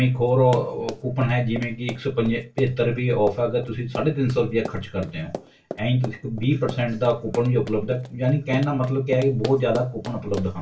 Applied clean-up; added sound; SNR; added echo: none; Run; 15 dB; reverberation time 0.2 s.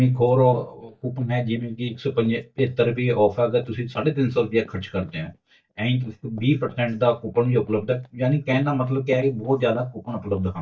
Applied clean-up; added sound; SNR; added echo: neural mask model DeepFilterNet 3.